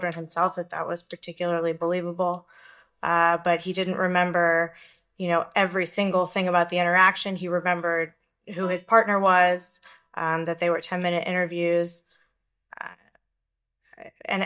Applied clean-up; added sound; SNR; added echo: neural mask model DeepFilterNet 3.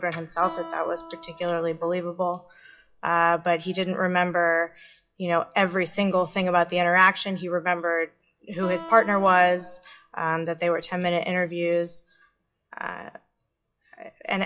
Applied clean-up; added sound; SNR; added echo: classical method WPE with log-MMSE.